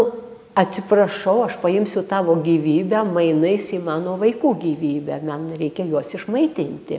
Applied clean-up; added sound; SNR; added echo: none; none; none; none.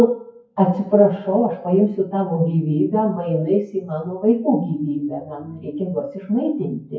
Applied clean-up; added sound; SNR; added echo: classical method WPE with log-MMSE.